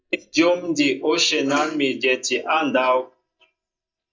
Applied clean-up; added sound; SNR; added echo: neural mask model DeepFilterNet 3.